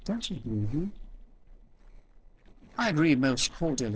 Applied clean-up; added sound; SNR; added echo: neural separator model SepFormer DNS4.